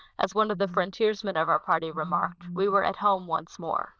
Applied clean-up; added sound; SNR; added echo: neural diffusion model UNIVERSE++.